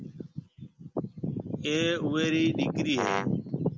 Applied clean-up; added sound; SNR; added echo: none; Brass instrument; 4 dB; none.